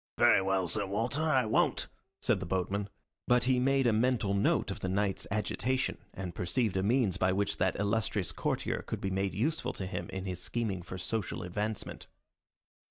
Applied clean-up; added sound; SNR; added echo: none; none; none; none.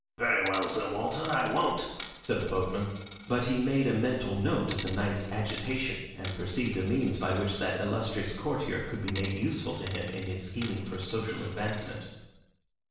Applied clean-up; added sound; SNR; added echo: none; Coin (dropping); 15 dB; reverberation time 0.9 s.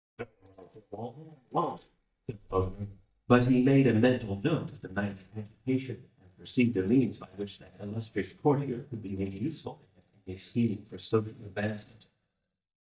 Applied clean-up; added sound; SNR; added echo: neural mask model DeepFilterNet 3.